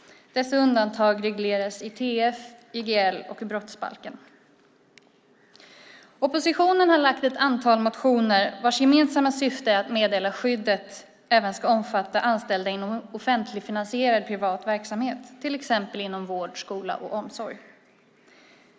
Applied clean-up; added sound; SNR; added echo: none; none; none; none.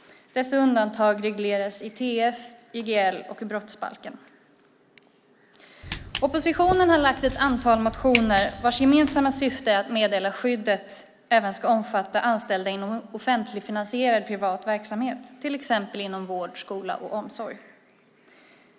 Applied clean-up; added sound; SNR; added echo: none; Walk, footsteps; 9 dB; none.